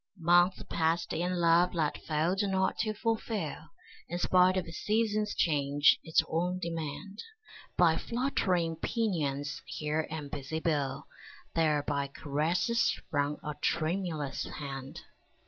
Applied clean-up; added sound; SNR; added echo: none; none; none; none.